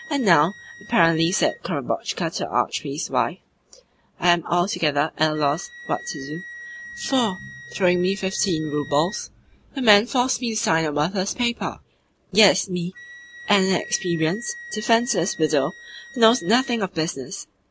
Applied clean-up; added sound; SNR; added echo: none; Wind instrument, woodwind instrument; 19 dB; none.